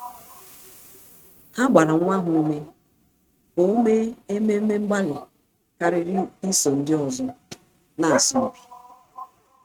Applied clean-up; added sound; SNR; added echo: neural mask model RNNoise.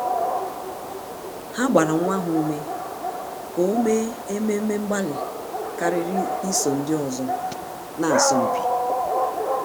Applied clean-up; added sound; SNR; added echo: none; Dog; 1 dB; none.